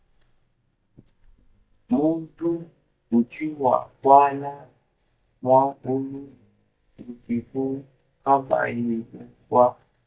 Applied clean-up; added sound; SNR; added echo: neural mask model DeepFilterNet 3.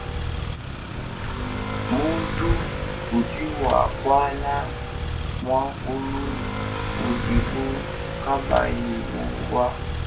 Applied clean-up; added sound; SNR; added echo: none; Motorcycle / Accelerating, revving, vroom; 1 dB; reverberation time 0.2 s.